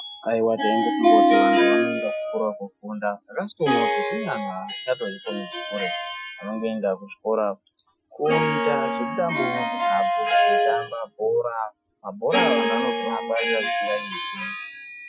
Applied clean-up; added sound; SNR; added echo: classical method Wiener filter.